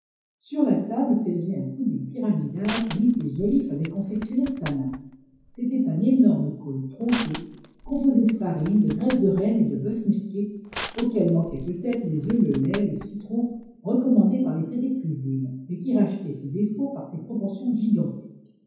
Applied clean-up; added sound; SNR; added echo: none; Crushing; 15 dB; reverberation time 0.9 s.